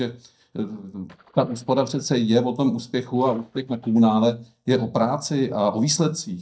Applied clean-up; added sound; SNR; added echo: neural mask model DeepFilterNet 3.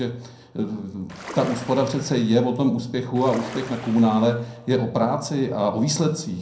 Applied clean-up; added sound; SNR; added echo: none; Ocean; 16 dB; reverberation time 0.6 s.